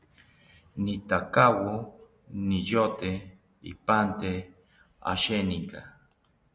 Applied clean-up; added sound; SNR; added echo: none; none; none; none.